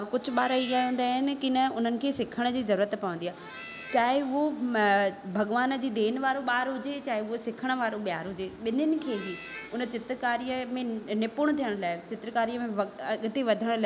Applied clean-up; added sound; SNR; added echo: none; Harmonica; 19 dB; none.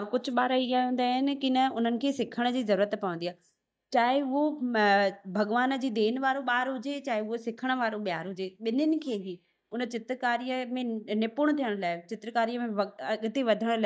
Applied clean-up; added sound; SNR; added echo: neural mask model DeepFilterNet 3.